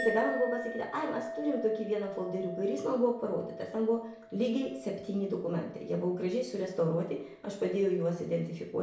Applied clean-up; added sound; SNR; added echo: none; Chink, clink; 12 dB; reverberation time 0.6 s.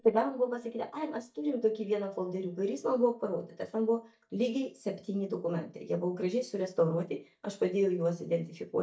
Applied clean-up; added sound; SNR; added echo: neural mask model DeepFilterNet 3.